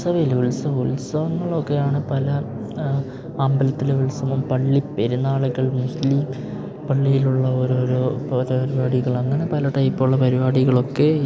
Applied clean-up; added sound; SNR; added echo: none; none; none; none.